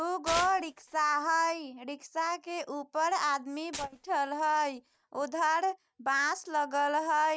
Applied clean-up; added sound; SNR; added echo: neural mask model RNNoise.